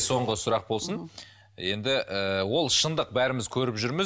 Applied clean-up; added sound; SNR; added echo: none; none; none; none.